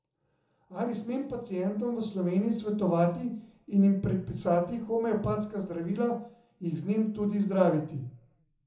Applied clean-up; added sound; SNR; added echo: none; none; none; reverberation time 1.0 s.